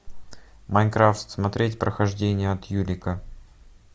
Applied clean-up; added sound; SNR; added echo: none; none; none; none.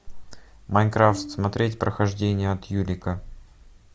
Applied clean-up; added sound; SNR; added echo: none; Bowed string instrument; 16 dB; none.